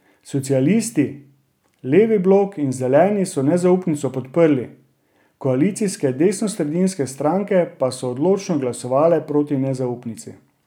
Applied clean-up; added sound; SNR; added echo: none; none; none; none.